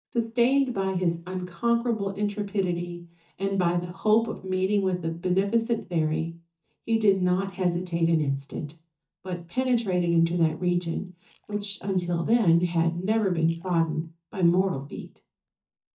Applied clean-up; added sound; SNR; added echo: neural mask model DeepFilterNet 3.